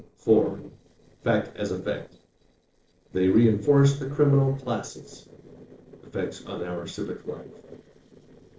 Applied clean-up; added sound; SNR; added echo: neural separator model SepFormer DNS4.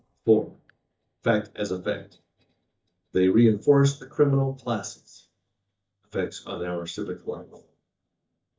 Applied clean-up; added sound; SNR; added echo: neural mask model DeepFilterNet 3.